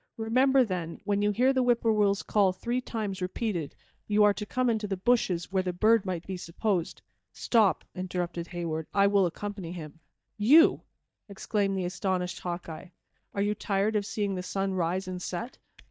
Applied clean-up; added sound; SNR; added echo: neural mask model DeepFilterNet 3.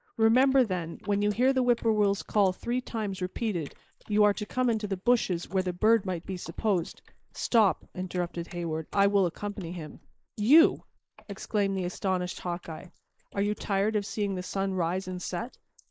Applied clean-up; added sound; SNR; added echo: neural mask model Resemble Enhance denoiser.